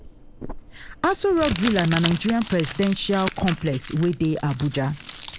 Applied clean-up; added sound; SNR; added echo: none; Crumpling, crinkling; 8 dB; none.